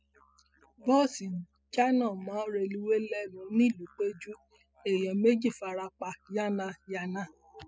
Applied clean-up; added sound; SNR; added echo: classical method spectral subtraction.